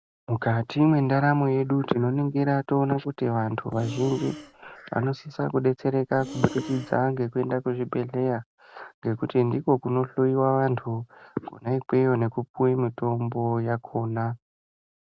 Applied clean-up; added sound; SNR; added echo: none; Breathing; 15 dB; none.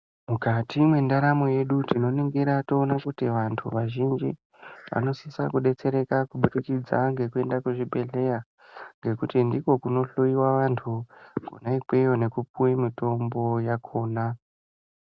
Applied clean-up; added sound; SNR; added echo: none; none; none; none.